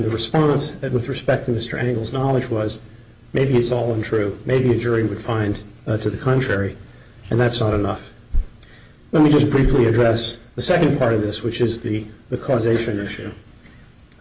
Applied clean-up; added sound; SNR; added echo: none; none; none; none.